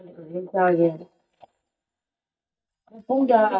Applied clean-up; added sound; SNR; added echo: neural mask model DeepFilterNet 3.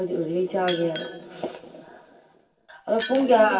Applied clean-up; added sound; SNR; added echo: none; Shatter; 13 dB; reverberation time 2.4 s.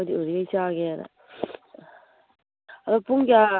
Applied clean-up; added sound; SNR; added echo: none; none; none; none.